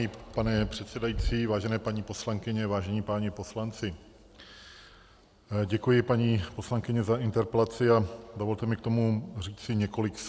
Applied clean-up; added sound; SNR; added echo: none; none; none; none.